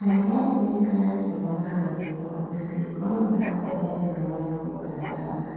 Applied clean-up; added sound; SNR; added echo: neural separator model SepFormer DNS4.